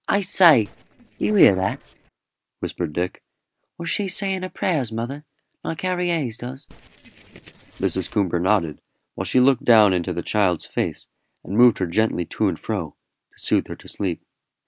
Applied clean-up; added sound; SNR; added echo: neural separator model SepFormer DNS4.